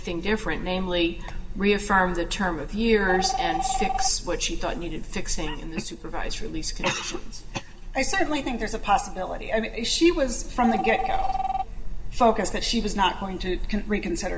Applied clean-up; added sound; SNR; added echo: none; Telephone; 7 dB; reverberation time 2.4 s.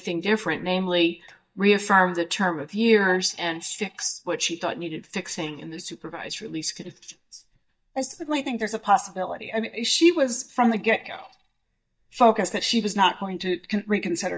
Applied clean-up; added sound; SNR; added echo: neural mask model DeepFilterNet 3.